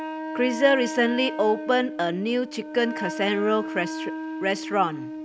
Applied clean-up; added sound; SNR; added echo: none; Wind instrument, woodwind instrument; 8 dB; none.